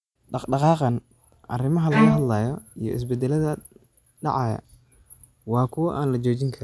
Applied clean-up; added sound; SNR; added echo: none; Bowed string instrument; 0 dB; none.